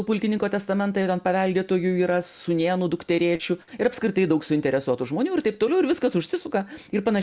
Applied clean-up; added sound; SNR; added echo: none; none; none; none.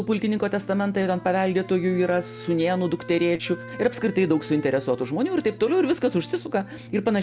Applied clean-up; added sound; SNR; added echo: none; Wind instrument, woodwind instrument + Brass instrument; 17 dB; none.